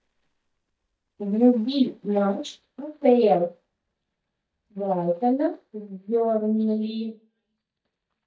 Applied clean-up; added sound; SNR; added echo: neural mask model DeepFilterNet 3.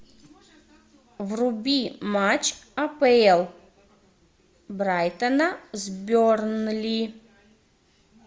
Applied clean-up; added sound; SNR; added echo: none; none; none; none.